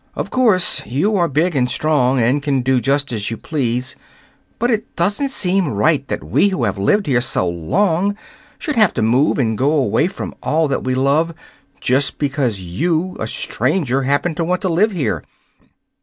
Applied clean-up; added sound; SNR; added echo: none; none; none; none.